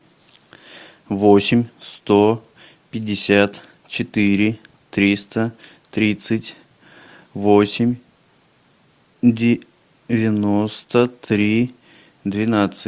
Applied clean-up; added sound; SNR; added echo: none; none; none; none.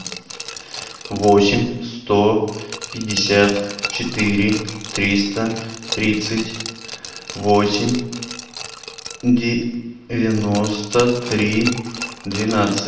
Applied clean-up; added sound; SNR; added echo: none; Glass; 12 dB; reverberation time 0.8 s.